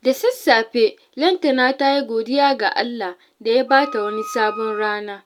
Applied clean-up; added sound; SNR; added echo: none; Wind instrument, woodwind instrument; 13 dB; none.